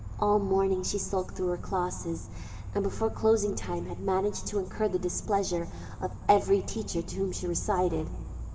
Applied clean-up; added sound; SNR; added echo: none; Insect; 10 dB; reverberation time 2.4 s.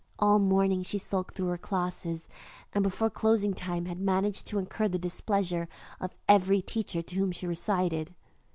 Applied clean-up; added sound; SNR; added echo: none; none; none; none.